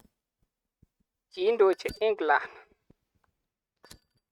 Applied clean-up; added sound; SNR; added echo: neural mask model RNNoise.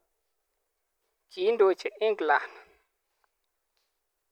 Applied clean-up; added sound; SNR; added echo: none; none; none; none.